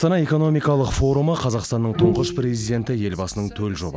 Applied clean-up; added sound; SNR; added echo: none; Bowed string instrument; 5 dB; none.